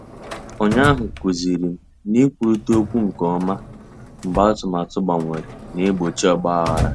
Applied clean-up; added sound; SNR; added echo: none; Drawer open or close; 10 dB; none.